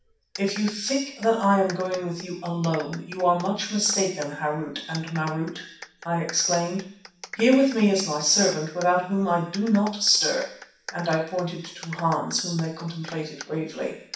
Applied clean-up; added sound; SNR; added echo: none; Clapping; 18 dB; reverberation time 0.6 s.